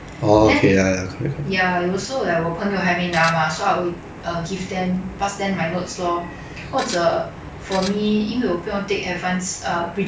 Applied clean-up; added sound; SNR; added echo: none; Tools; 12 dB; none.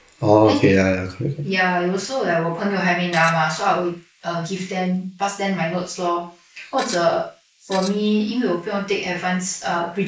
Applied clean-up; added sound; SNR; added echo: neural mask model Resemble Enhance denoiser.